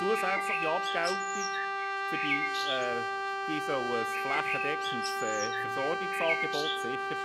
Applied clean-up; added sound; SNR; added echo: none; Brass instrument + Bird; -4 dB; none.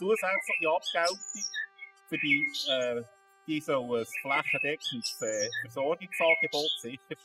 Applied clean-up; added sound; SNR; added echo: classical method spectral subtraction.